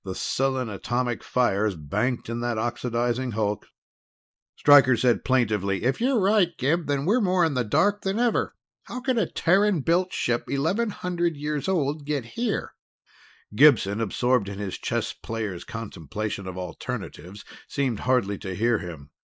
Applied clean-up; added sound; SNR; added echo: neural mask model Resemble Enhance denoiser.